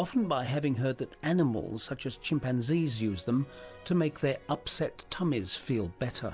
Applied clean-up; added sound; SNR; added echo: none; none; none; none.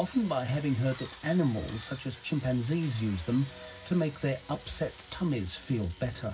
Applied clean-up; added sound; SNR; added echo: none; Drill; 20 dB; reverberation time 0.4 s.